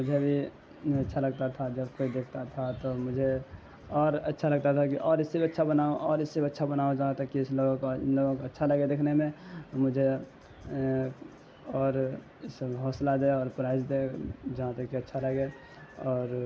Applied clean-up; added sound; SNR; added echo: none; none; none; none.